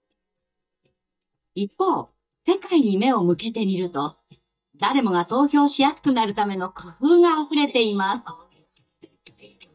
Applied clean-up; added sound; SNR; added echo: neural mask model DeepFilterNet 3.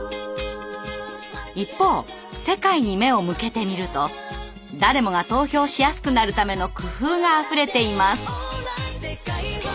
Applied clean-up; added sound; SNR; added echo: none; none; none; none.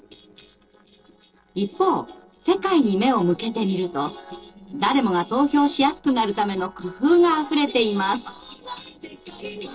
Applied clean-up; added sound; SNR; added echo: neural separator model SepFormer DNS4.